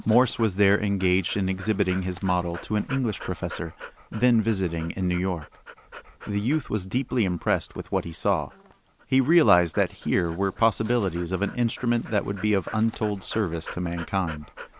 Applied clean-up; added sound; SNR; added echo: none; Dog; 19 dB; none.